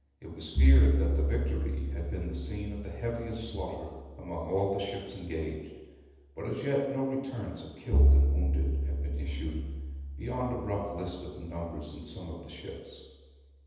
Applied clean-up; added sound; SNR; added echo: none; Bowed string instrument; -5 dB; reverberation time 1.1 s.